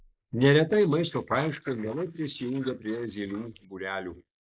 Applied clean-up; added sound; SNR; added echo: neural mask model Resemble Enhance denoiser.